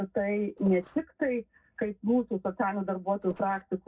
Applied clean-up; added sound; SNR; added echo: neural separator model SepFormer DNS4.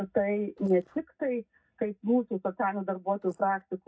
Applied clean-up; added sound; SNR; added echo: neural mask model DeepFilterNet 3.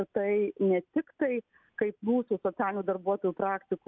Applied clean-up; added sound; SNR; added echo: none; none; none; none.